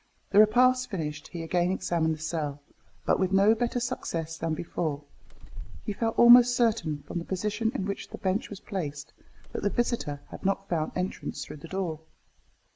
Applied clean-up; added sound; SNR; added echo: none; Bird; 9 dB; none.